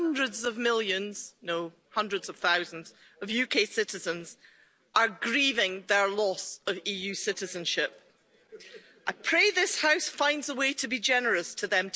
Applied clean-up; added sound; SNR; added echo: none; none; none; none.